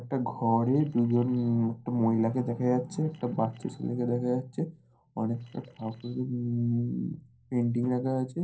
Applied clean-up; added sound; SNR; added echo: neural separator model SepFormer DNS4.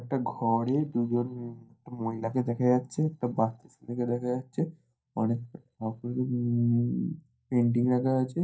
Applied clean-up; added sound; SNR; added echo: neural mask model DeepFilterNet 3.